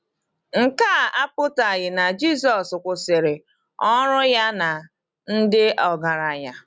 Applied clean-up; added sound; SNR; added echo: none; none; none; none.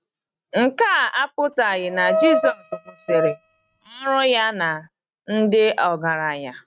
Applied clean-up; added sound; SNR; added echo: neural mask model RNNoise.